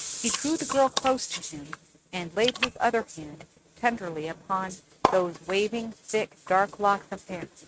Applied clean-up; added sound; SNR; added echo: neural mask model RNNoise.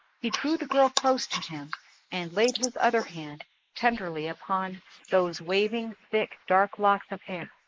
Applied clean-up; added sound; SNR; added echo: neural mask model Resemble Enhance denoiser.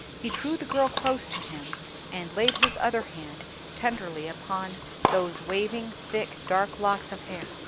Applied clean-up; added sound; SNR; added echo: none; Bathtub (filling or washing) / Water; 1 dB; none.